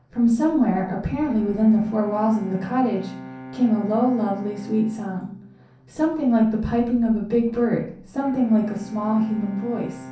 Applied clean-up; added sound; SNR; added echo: none; Bowed string instrument; 19 dB; reverberation time 0.6 s.